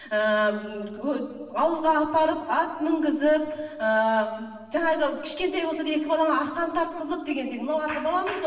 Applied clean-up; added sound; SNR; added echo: none; none; none; reverberation time 1.4 s.